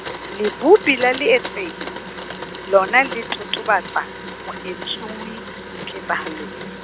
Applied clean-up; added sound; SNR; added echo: none; Domestic sounds, home sounds; 10 dB; none.